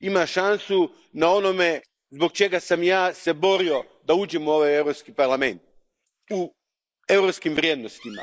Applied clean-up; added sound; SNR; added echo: neural mask model Resemble Enhance denoiser.